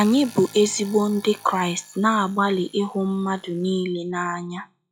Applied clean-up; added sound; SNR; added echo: classical method log-MMSE.